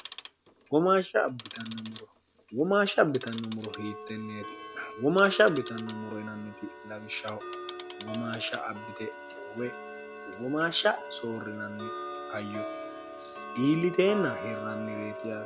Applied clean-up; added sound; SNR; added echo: none; Tick-tock; 11 dB; none.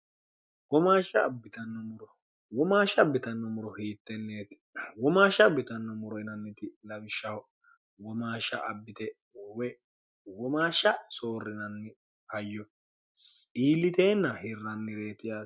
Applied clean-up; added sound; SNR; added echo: none; none; none; none.